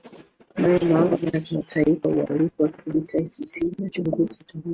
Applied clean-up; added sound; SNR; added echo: neural mask model RNNoise.